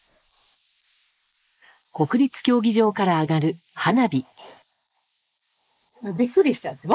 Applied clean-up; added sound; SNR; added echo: neural mask model Resemble Enhance denoiser.